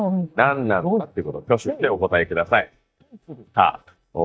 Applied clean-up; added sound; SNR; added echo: neural mask model DeepFilterNet 3.